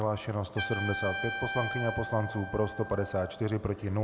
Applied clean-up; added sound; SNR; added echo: none; Trumpet; 7 dB; none.